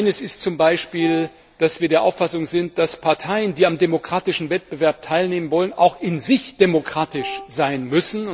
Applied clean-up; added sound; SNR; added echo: none; Wind instrument, woodwind instrument; 14 dB; none.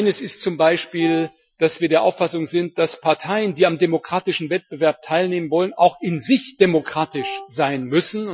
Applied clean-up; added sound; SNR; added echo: classical method Wiener filter.